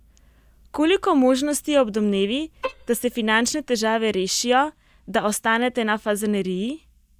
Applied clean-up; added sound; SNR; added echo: neural mask model DeepFilterNet 3.